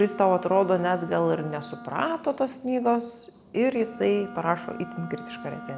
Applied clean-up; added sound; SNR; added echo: none; Wind instrument, woodwind instrument; 16 dB; none.